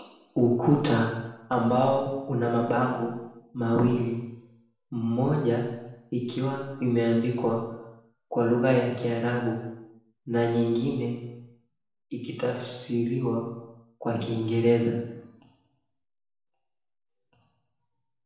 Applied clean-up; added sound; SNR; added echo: none; none; none; reverberation time 0.9 s.